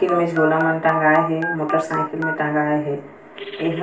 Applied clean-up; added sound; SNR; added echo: none; Telephone; 8 dB; reverberation time 0.4 s.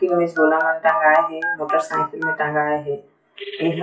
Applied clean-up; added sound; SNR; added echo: classical method WPE with log-MMSE.